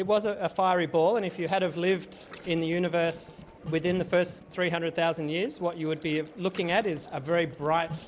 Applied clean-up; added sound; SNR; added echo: none; Gurgling; 20 dB; none.